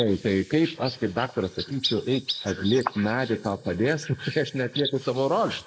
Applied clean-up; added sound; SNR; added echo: neural mask model Resemble Enhance denoiser.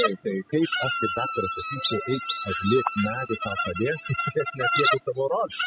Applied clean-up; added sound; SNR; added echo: classical method spectral subtraction.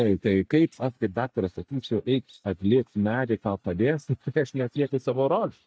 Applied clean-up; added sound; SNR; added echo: neural mask model DeepFilterNet 3.